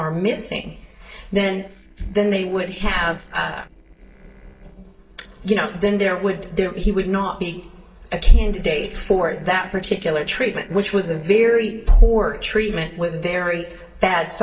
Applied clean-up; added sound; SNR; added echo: neural separator model SepFormer DNS4.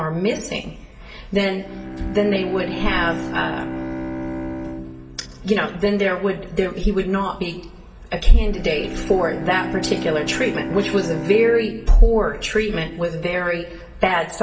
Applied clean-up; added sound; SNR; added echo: none; Bowed string instrument; 11 dB; reverberation time 0.7 s.